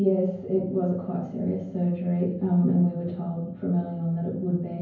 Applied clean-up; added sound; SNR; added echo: none; none; none; reverberation time 0.9 s.